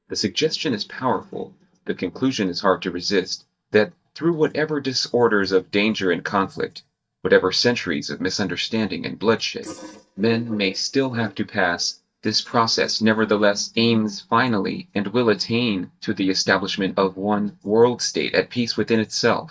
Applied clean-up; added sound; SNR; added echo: neural mask model DeepFilterNet 3.